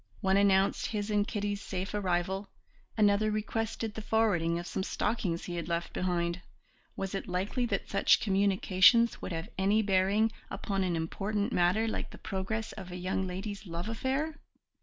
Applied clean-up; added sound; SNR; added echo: none; none; none; none.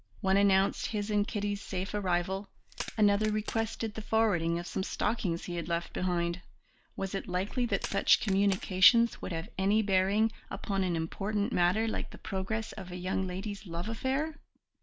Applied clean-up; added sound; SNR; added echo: none; Crack; 14 dB; none.